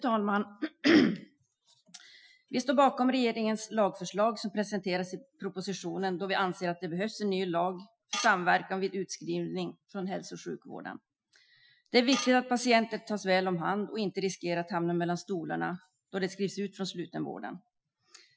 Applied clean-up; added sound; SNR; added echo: classical method Wiener filter.